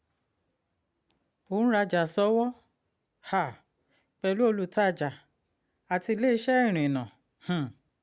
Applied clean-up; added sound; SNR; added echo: none; none; none; none.